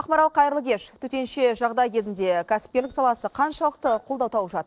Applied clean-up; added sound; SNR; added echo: neural separator model SepFormer DNS4.